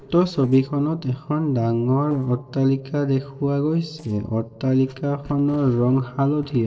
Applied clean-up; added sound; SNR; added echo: neural separator model SepFormer DNS4.